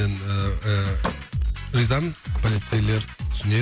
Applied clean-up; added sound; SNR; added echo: none; Slam; 17 dB; none.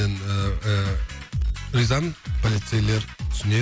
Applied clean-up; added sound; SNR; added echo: none; none; none; none.